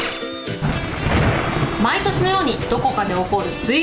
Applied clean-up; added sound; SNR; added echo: none; none; none; none.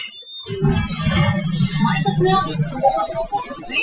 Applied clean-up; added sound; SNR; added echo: classical method Wiener filter.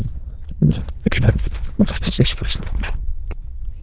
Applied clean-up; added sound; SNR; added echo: neural diffusion model UNIVERSE++.